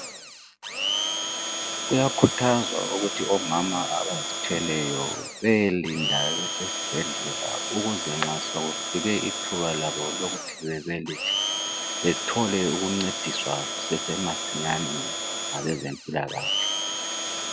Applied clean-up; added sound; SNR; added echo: none; Domestic sounds, home sounds; 2 dB; none.